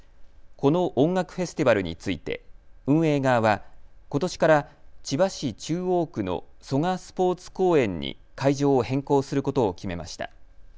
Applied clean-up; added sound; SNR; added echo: none; none; none; none.